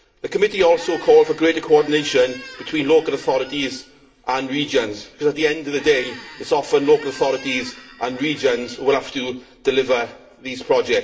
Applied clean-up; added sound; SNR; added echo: none; Squeak; 19 dB; reverberation time 0.5 s.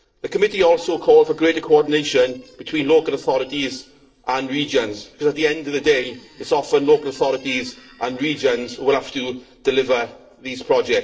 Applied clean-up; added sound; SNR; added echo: neural separator model SepFormer DNS4.